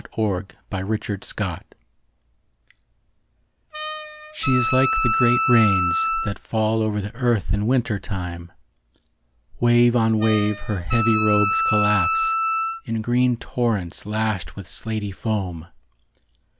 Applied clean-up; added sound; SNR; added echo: none; Wind instrument, woodwind instrument; 0 dB; none.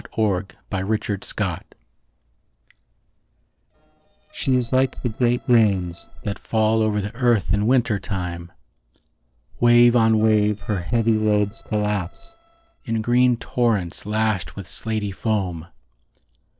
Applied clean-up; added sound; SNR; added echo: neural separator model SepFormer DNS4.